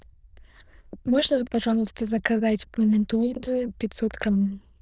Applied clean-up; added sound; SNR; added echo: neural diffusion model UNIVERSE++.